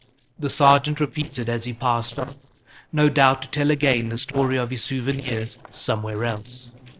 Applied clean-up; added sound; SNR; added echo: neural separator model SepFormer DNS4.